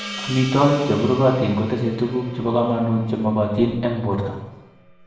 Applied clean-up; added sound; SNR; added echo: none; Gong; 17 dB; reverberation time 0.9 s.